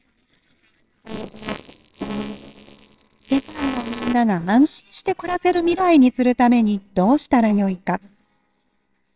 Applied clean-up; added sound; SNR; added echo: neural separator model SepFormer WHAMR!.